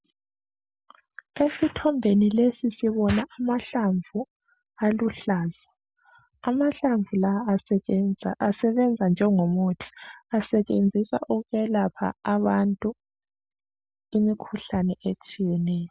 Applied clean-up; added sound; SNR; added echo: none; none; none; none.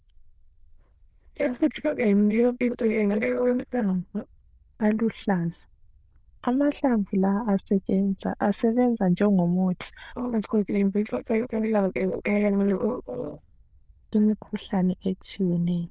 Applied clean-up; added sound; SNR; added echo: neural diffusion model UNIVERSE++.